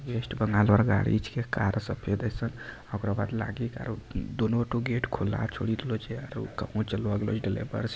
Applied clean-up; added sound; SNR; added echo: none; none; none; none.